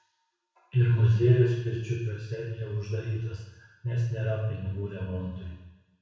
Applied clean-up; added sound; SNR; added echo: none; none; none; reverberation time 1.0 s.